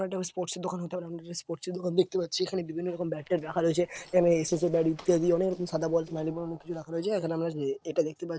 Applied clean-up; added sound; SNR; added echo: neural separator model SepFormer DNS4.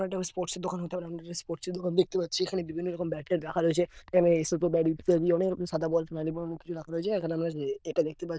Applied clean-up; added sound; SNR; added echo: neural diffusion model UNIVERSE++.